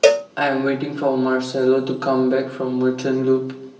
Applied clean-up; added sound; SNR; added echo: none; Cowbell; 3 dB; reverberation time 0.9 s.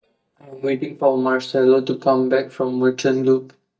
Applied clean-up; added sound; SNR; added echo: neural mask model DeepFilterNet 3.